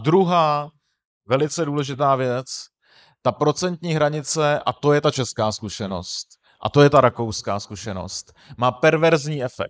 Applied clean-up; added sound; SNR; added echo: neural mask model Resemble Enhance denoiser.